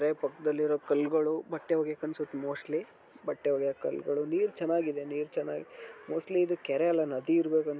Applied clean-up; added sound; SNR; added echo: none; none; none; none.